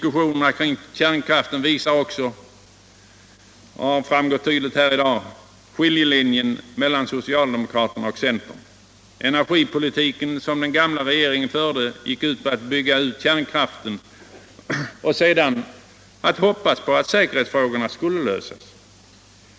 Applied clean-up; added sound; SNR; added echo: none; none; none; none.